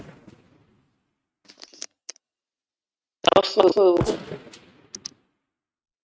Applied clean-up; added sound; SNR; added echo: neural mask model RNNoise.